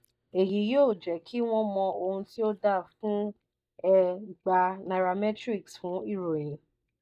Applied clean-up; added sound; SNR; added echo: neural mask model DeepFilterNet 3.